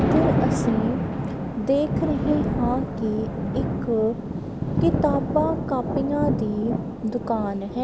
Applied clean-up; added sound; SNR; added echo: none; Thunder; 0 dB; none.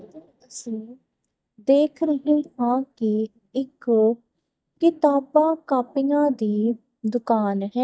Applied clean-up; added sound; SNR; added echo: neural mask model DeepFilterNet 3.